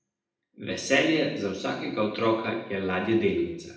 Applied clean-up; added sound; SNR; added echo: none; none; none; reverberation time 0.8 s.